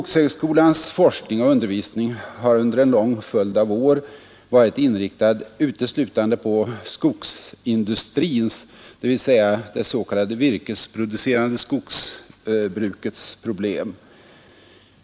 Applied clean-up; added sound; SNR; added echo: none; none; none; none.